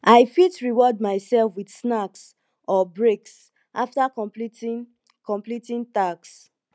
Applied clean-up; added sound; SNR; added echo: none; none; none; none.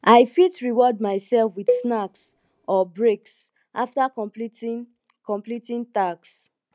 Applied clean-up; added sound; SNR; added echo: none; Cowbell; 6 dB; none.